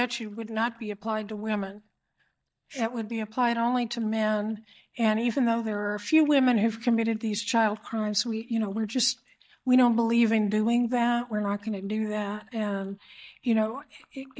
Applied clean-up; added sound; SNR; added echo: neural mask model DeepFilterNet 3.